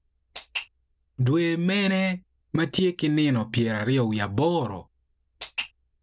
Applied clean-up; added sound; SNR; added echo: none; none; none; none.